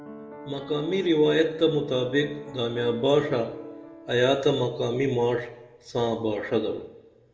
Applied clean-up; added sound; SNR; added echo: none; Piano; 19 dB; reverberation time 0.8 s.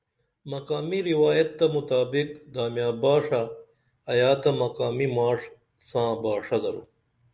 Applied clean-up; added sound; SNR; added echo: none; none; none; none.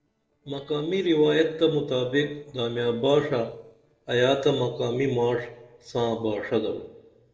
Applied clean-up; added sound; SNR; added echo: neural separator model SepFormer DNS4.